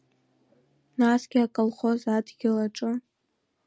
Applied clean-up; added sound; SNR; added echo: none; none; none; none.